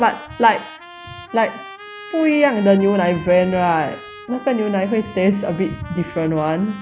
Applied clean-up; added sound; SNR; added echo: none; Trumpet; 18 dB; none.